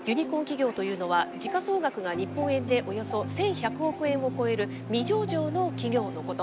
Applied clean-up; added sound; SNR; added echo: none; none; none; none.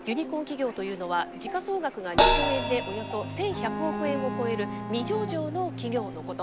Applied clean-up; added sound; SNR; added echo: none; Bowed string instrument + Crash cymbal; 1 dB; none.